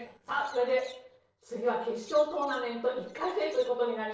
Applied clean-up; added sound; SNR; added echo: neural separator model SepFormer DNS4.